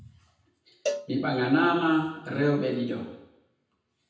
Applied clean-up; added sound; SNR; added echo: none; Cowbell; 10 dB; reverberation time 0.9 s.